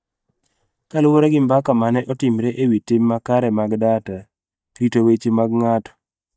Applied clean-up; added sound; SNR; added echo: neural mask model DeepFilterNet 3.